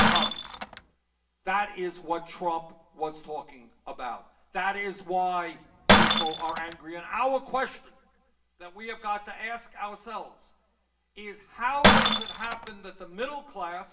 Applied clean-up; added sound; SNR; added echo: none; Shatter; -5 dB; reverberation time 0.6 s.